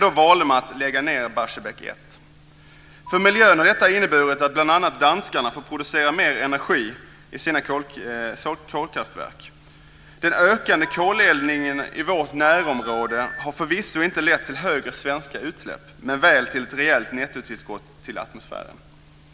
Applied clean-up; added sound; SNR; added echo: none; Telephone; 11 dB; none.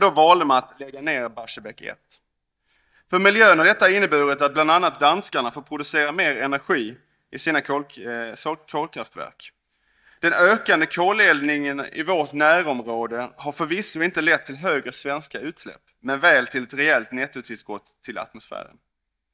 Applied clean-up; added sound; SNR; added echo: neural mask model DeepFilterNet 3.